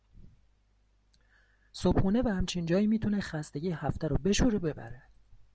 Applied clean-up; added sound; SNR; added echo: none; none; none; none.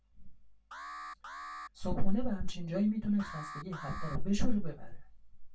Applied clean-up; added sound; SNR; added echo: none; Alarm; 16 dB; reverberation time 0.2 s.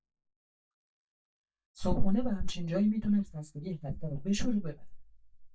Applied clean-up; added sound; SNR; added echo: neural mask model DeepFilterNet 3.